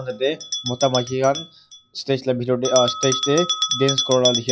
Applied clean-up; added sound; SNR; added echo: classical method log-MMSE.